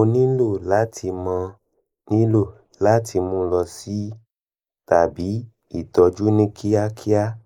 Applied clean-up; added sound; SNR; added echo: neural mask model Resemble Enhance denoiser.